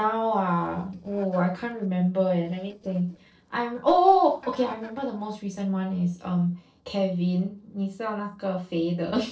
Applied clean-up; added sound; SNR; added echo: neural separator model SepFormer DNS4.